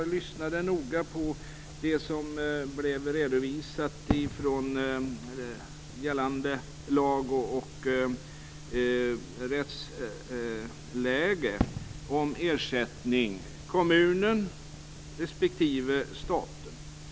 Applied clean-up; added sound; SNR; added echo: none; Fireworks; 14 dB; none.